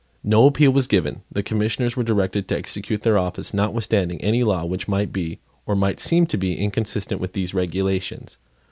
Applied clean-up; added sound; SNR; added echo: none; none; none; none.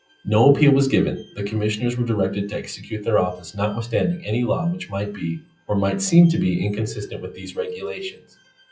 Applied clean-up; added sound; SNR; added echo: classical method WPE with log-MMSE.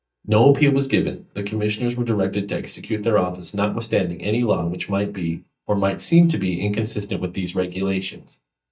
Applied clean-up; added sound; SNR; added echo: neural mask model DeepFilterNet 3.